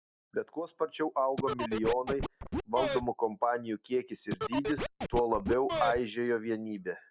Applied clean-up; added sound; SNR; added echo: none; Scratching (performance technique); 3 dB; none.